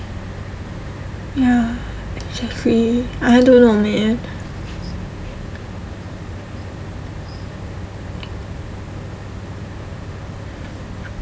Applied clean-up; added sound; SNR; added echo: none; none; none; none.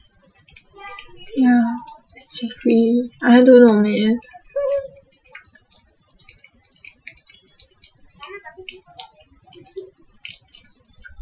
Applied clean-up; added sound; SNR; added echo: classical method Wiener filter.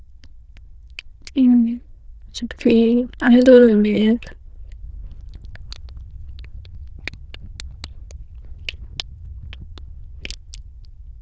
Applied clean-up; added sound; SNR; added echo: neural diffusion model UNIVERSE++.